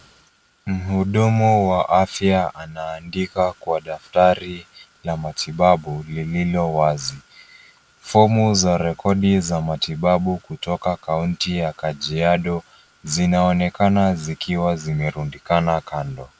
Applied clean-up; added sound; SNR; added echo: none; none; none; none.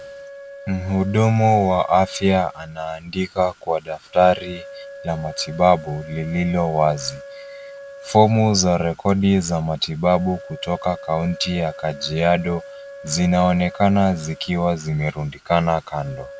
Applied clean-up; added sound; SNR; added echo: none; Wind instrument, woodwind instrument; 18 dB; none.